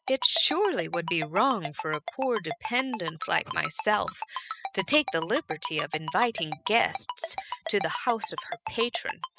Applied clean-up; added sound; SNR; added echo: classical method spectral subtraction.